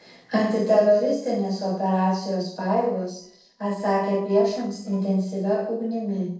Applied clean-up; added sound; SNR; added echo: neural separator model SepFormer DNS4.